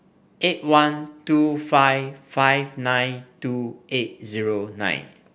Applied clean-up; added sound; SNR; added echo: none; none; none; none.